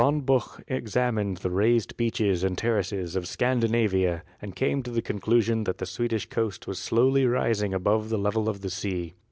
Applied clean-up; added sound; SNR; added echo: none; none; none; none.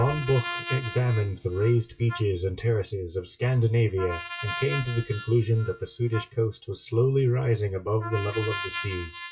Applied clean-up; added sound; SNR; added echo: classical method WPE with log-MMSE.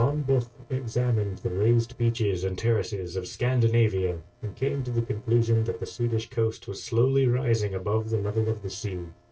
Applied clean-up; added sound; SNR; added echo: neural separator model SepFormer DNS4.